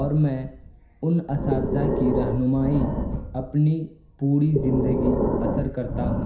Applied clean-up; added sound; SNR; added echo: none; Breathing; 3 dB; reverberation time 0.5 s.